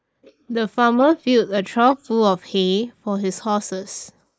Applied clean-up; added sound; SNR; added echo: neural mask model Resemble Enhance denoiser.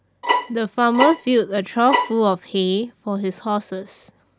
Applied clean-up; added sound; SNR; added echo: none; Bowed string instrument; 2 dB; none.